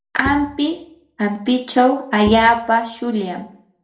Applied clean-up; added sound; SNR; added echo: none; Bowed string instrument; 16 dB; reverberation time 0.4 s.